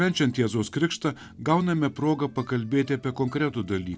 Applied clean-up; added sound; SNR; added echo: none; none; none; none.